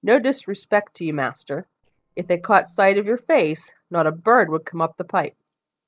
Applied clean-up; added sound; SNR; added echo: neural separator model SepFormer DNS4.